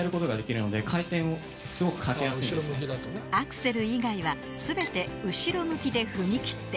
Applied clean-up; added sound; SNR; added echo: none; none; none; none.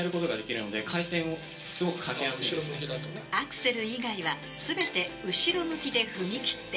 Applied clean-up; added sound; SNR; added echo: none; none; none; reverberation time 0.2 s.